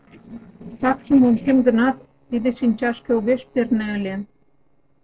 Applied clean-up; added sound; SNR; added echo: neural separator model SepFormer DNS4.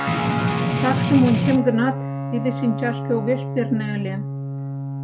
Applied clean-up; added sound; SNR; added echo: none; Strum + Guitar; 1 dB; none.